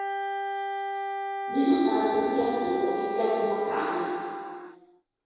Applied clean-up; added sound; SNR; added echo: none; Wind instrument, woodwind instrument; 4 dB; reverberation time 2.2 s.